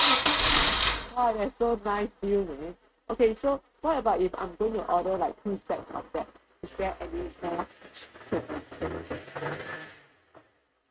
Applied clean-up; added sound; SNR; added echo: neural mask model RNNoise.